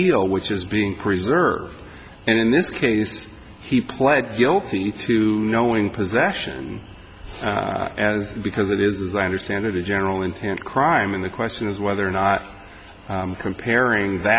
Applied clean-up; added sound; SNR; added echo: none; none; none; none.